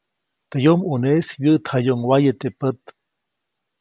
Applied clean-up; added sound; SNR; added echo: none; none; none; none.